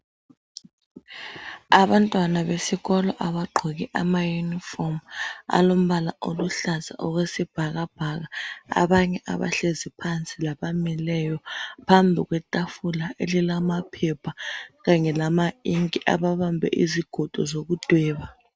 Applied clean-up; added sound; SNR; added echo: none; none; none; none.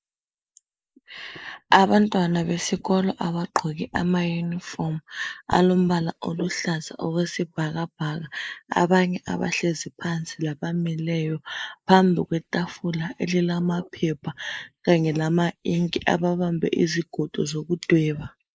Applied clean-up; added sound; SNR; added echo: neural mask model Resemble Enhance denoiser.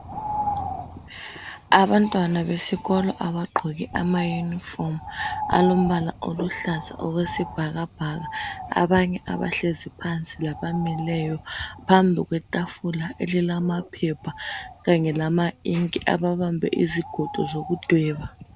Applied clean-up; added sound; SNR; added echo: none; Bird; 12 dB; none.